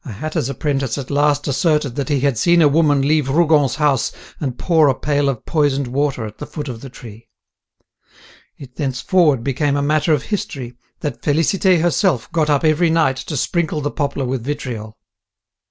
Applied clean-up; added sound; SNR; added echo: none; none; none; none.